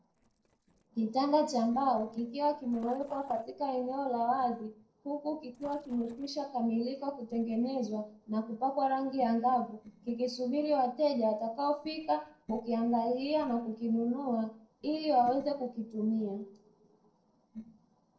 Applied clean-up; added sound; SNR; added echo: neural separator model SepFormer DNS4.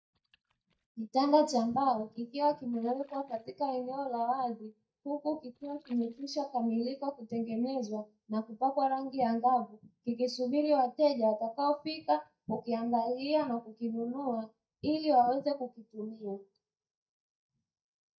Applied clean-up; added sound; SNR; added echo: neural mask model DeepFilterNet 3.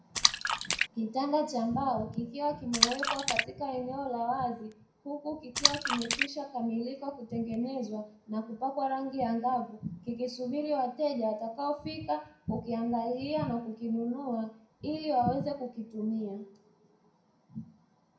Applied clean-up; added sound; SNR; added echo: none; Splash, splatter; 0 dB; reverberation time 0.5 s.